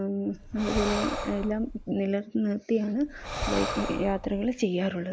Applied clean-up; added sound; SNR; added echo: none; Breathing; 6 dB; none.